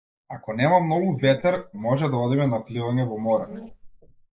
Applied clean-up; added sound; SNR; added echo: neural mask model Resemble Enhance denoiser.